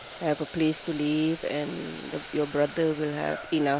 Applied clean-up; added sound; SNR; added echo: none; Boiling; 15 dB; none.